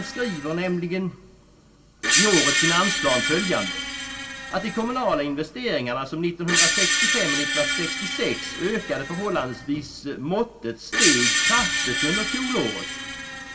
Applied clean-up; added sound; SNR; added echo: none; Screech; -1 dB; reverberation time 0.2 s.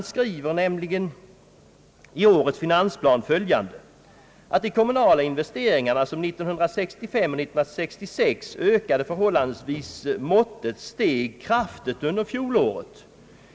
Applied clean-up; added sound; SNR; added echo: none; none; none; none.